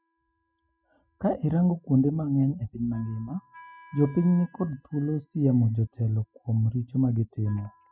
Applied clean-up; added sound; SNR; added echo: classical method spectral subtraction.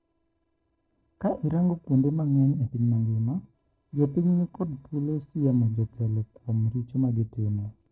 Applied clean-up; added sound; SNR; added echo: neural separator model SepFormer DNS4.